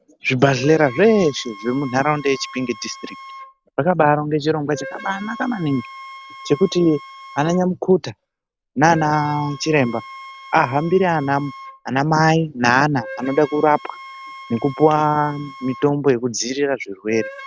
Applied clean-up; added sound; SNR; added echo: none; Wind instrument, woodwind instrument; 18 dB; none.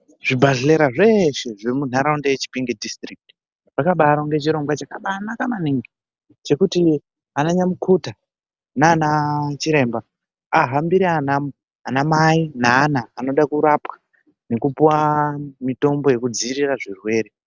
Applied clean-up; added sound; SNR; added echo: none; none; none; none.